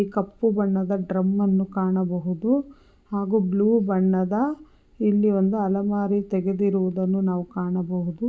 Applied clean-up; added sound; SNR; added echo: none; none; none; none.